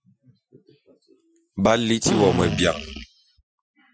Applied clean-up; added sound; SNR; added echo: classical method Wiener filter.